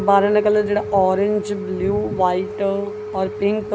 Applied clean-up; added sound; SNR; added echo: none; Wind instrument, woodwind instrument; 9 dB; none.